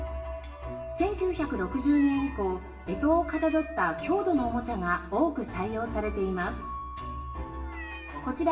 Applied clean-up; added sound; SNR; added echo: none; Meow; 18 dB; reverberation time 0.8 s.